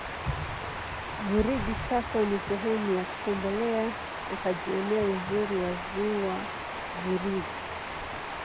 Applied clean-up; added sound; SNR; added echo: none; Water; 4 dB; none.